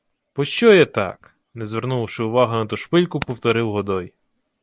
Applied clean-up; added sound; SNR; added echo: none; none; none; none.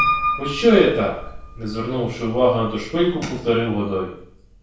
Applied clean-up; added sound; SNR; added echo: none; Piano; 8 dB; reverberation time 0.6 s.